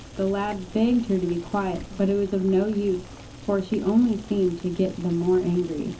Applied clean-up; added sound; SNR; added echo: none; Boiling; 17 dB; reverberation time 0.4 s.